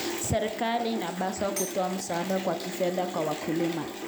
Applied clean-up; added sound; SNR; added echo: none; Tambourine; 12 dB; none.